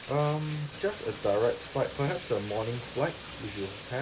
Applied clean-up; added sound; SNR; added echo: none; Bathtub (filling or washing); 13 dB; none.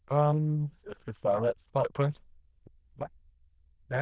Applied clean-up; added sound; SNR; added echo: neural diffusion model UNIVERSE++.